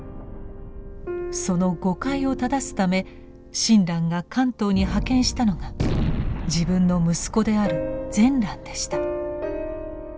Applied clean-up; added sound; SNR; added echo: none; Gunshot, gunfire; 8 dB; none.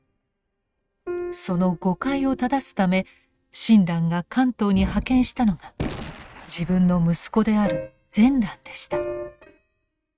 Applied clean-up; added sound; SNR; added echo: neural mask model RNNoise.